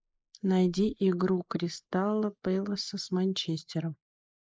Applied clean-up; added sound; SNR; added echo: neural mask model Resemble Enhance denoiser.